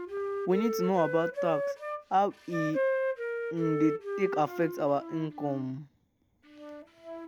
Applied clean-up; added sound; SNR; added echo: none; Wind instrument, woodwind instrument; 3 dB; none.